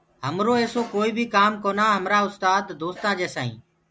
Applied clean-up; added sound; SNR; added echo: none; none; none; none.